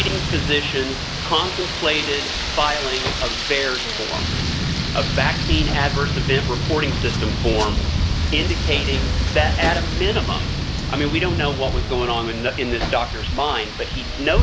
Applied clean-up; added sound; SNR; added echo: none; Rain + Aircraft; -2 dB; none.